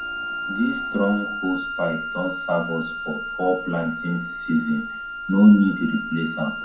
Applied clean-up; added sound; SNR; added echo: none; Wind instrument, woodwind instrument; 7 dB; reverberation time 0.5 s.